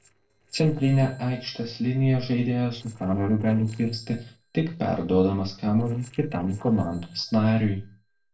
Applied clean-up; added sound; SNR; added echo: neural separator model SepFormer DNS4.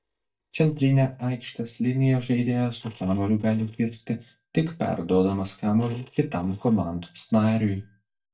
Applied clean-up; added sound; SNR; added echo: neural mask model DeepFilterNet 3.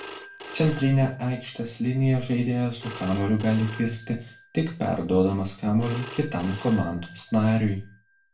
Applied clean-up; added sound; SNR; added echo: none; Telephone; 12 dB; reverberation time 0.3 s.